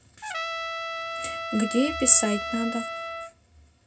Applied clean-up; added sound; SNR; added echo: none; Trumpet; 6 dB; reverberation time 0.4 s.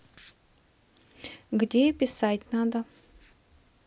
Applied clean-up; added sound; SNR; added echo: none; none; none; none.